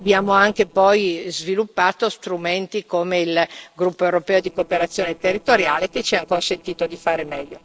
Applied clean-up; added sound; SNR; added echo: neural separator model SepFormer DNS4.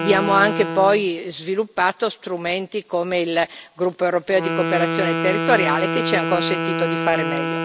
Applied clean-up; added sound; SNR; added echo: none; Wind instrument, woodwind instrument; 4 dB; none.